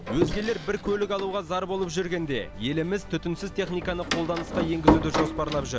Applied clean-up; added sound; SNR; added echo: none; Door; 1 dB; none.